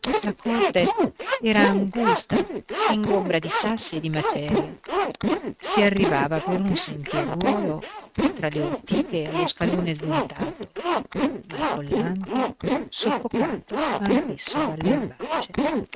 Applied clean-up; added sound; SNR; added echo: neural mask model RNNoise.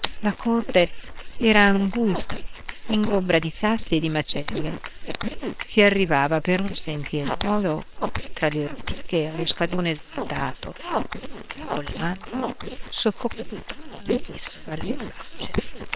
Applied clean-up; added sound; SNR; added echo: neural separator model SepFormer WHAM!.